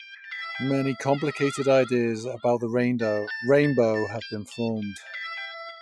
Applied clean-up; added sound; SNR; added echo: classical method Wiener filter.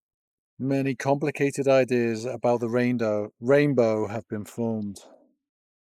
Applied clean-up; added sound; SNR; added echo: neural mask model Resemble Enhance denoiser.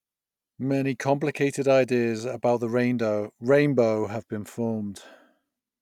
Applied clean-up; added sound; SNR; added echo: none; none; none; none.